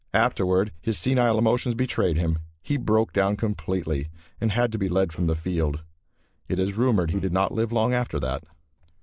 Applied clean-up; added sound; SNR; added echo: neural separator model SepFormer DNS4.